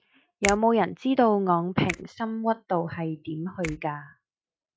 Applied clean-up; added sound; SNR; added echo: neural mask model RNNoise.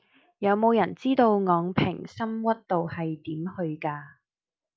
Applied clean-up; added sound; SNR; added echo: none; none; none; none.